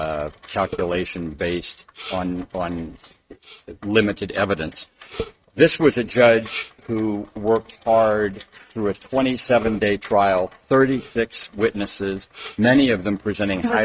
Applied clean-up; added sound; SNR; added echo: neural mask model RNNoise.